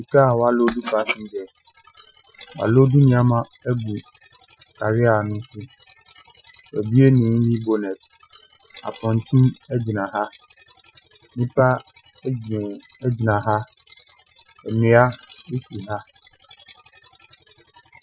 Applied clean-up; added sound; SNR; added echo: classical method Wiener filter.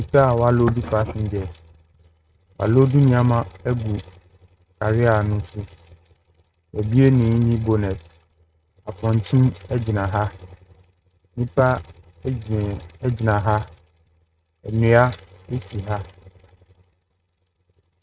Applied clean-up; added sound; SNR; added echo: neural mask model RNNoise.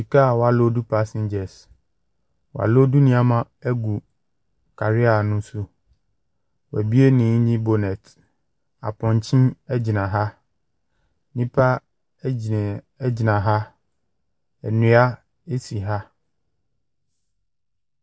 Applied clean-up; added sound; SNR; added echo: none; none; none; none.